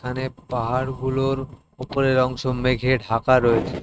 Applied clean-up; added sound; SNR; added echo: neural mask model RNNoise.